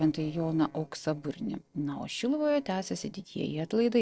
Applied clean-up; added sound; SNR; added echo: neural separator model SepFormer DNS4.